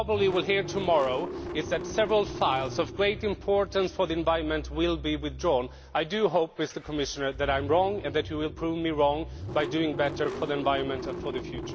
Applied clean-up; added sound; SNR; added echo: none; Engine starting / Car; 10 dB; none.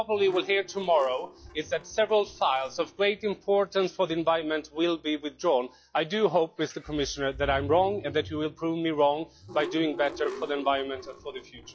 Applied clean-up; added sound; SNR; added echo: classical method log-MMSE.